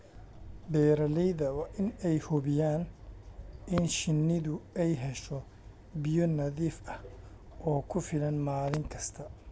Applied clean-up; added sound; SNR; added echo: none; none; none; none.